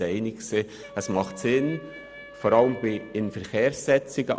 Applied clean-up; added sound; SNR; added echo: none; Wind instrument, woodwind instrument; 19 dB; none.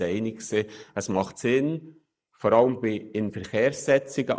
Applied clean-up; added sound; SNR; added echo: neural mask model Resemble Enhance denoiser.